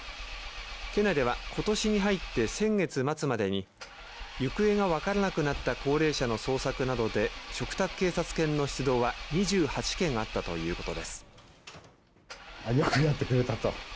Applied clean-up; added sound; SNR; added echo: none; Engine; 11 dB; none.